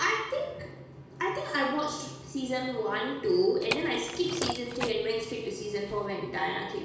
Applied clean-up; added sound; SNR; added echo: none; Liquid; 8 dB; reverberation time 1.1 s.